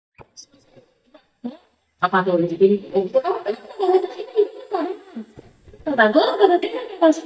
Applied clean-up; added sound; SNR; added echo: neural mask model DeepFilterNet 3.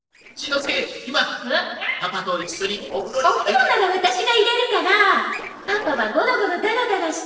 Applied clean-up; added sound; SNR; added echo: neural separator model SepFormer DNS4.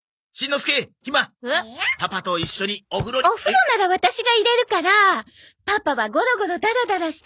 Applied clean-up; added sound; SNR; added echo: none; none; none; none.